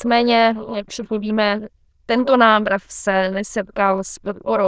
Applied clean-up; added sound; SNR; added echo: neural diffusion model UNIVERSE++.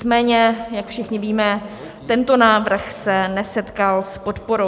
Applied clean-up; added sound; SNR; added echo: none; none; none; none.